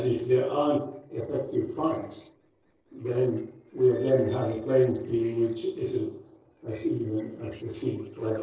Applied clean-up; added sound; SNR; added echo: neural separator model SepFormer DNS4.